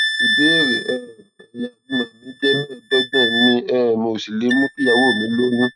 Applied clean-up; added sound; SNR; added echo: neural mask model RNNoise.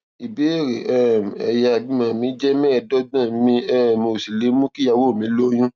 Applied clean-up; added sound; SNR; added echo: none; none; none; none.